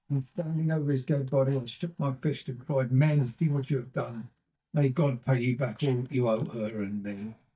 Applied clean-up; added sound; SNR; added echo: neural mask model DeepFilterNet 3.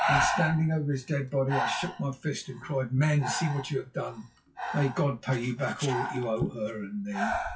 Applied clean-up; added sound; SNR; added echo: classical method WPE with log-MMSE.